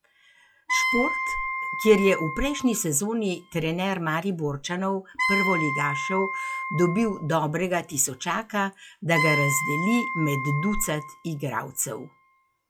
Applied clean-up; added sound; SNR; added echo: classical method log-MMSE.